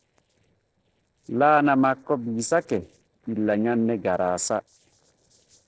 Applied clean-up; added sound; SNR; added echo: neural separator model SepFormer DNS4.